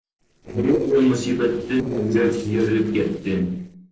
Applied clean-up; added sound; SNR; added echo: neural separator model SepFormer DNS4.